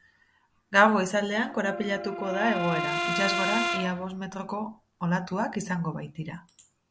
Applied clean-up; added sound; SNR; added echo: none; Brass instrument; 3 dB; none.